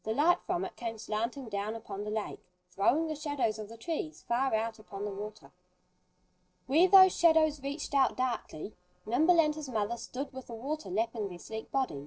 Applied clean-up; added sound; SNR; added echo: neural separator model SepFormer DNS4.